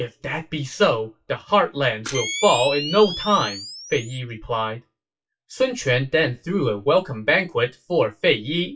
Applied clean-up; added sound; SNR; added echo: classical method WPE with log-MMSE.